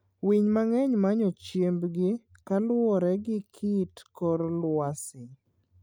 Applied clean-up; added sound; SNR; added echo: none; none; none; none.